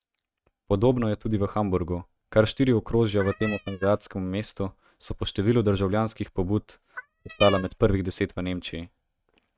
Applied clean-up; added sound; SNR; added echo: neural mask model RNNoise.